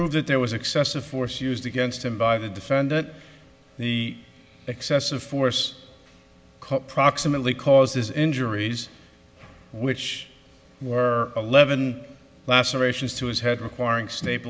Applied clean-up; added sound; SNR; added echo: none; none; none; none.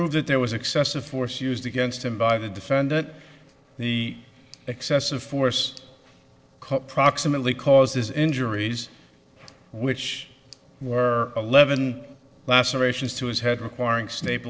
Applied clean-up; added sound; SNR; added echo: neural separator model SepFormer DNS4.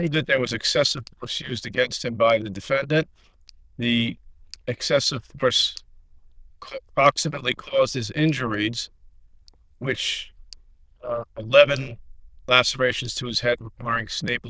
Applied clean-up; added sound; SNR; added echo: neural diffusion model UNIVERSE++.